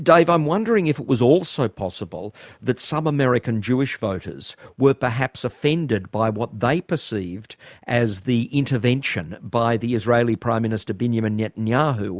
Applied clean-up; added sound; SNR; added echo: none; none; none; none.